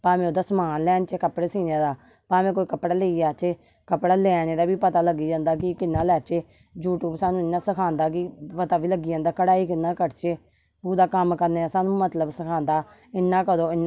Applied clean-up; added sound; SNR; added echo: none; none; none; none.